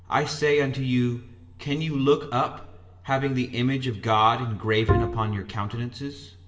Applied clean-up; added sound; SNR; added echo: none; Bowed string instrument; 2 dB; reverberation time 0.9 s.